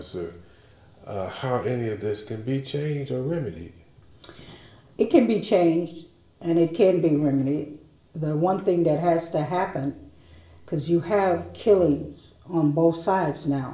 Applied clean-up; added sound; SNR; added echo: none; none; none; reverberation time 0.5 s.